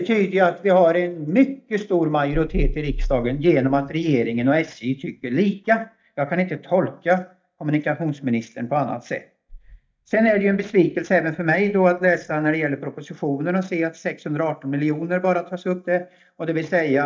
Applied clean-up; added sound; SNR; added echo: neural mask model DeepFilterNet 3.